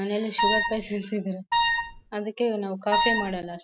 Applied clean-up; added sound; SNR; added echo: none; Wind instrument, woodwind instrument; -3 dB; none.